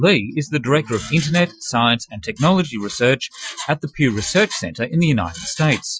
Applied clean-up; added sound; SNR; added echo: classical method Wiener filter.